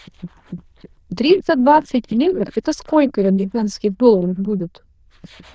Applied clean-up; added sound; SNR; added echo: neural diffusion model UNIVERSE++.